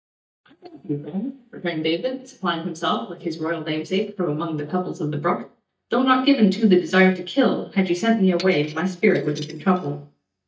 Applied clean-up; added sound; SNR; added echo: neural mask model DeepFilterNet 3.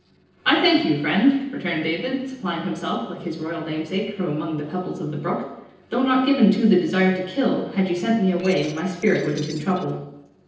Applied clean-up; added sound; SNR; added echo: neural separator model SepFormer DNS4.